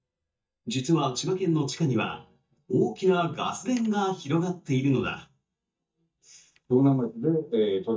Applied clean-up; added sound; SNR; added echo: neural mask model DeepFilterNet 3.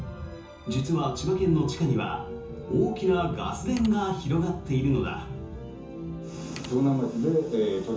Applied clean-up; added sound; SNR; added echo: none; Mechanisms; 18 dB; reverberation time 0.6 s.